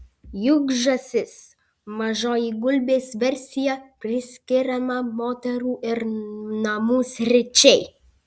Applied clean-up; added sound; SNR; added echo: none; none; none; none.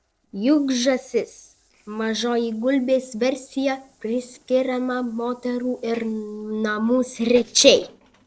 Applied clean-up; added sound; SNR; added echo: neural separator model SepFormer DNS4.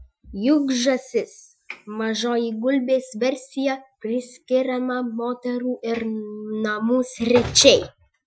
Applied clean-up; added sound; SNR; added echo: classical method Wiener filter.